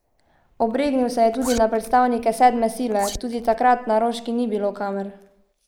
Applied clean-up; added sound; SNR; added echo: neural mask model Resemble Enhance denoiser.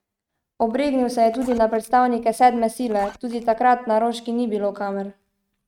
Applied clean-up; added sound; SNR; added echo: neural mask model RNNoise.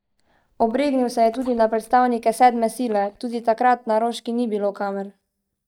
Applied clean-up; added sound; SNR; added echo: neural mask model DeepFilterNet 3.